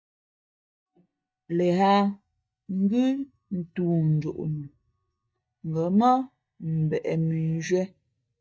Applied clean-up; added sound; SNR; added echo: neural mask model DeepFilterNet 3.